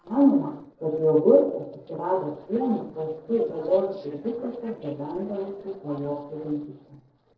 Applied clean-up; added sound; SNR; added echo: neural separator model SepFormer DNS4.